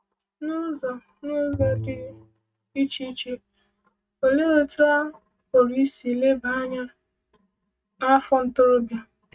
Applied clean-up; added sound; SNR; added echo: neural mask model RNNoise.